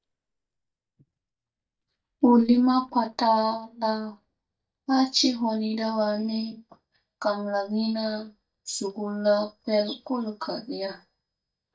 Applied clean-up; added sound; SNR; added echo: neural mask model DeepFilterNet 3.